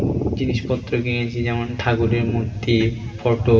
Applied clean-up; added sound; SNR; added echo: none; none; none; reverberation time 2.1 s.